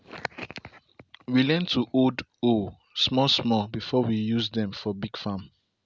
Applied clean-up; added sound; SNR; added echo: none; none; none; none.